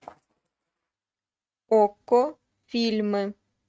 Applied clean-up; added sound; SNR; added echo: neural mask model RNNoise.